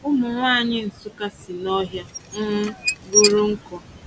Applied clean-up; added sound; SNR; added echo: none; Squeak / Dishes, pots, and pans; 2 dB; none.